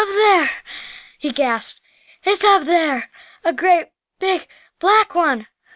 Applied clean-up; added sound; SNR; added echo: none; none; none; none.